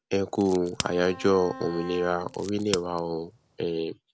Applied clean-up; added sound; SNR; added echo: none; Bowed string instrument + Crack; 13 dB; none.